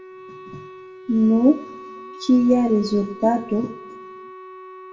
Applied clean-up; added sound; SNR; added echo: none; Wind instrument, woodwind instrument; 17 dB; reverberation time 0.5 s.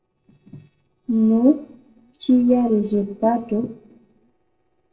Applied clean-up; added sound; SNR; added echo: neural separator model SepFormer DNS4.